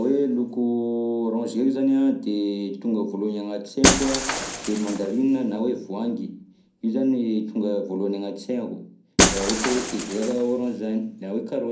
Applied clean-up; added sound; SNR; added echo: none; Shatter; 5 dB; reverberation time 0.5 s.